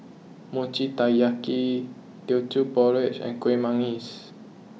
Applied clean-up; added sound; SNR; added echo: none; none; none; none.